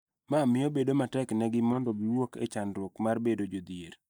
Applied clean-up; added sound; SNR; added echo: neural mask model DeepFilterNet 3.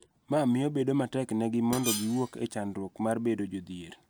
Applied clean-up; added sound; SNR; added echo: none; Screech; 9 dB; none.